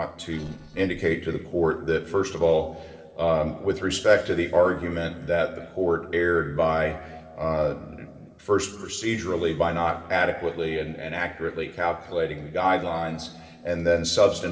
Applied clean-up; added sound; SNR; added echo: neural separator model SepFormer DNS4.